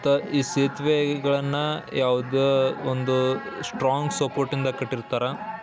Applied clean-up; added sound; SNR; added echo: none; none; none; none.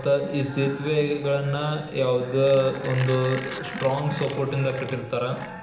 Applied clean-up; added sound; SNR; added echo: none; Mechanisms; 17 dB; reverberation time 0.8 s.